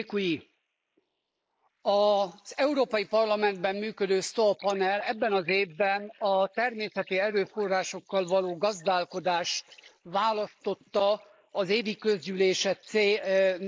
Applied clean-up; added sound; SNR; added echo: neural mask model Resemble Enhance denoiser.